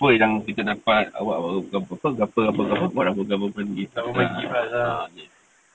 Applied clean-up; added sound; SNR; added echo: none; none; none; none.